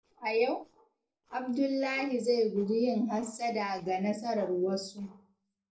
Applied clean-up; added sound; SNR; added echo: neural separator model SepFormer DNS4.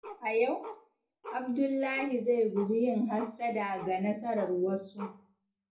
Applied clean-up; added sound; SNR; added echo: none; Bark; 17 dB; reverberation time 0.3 s.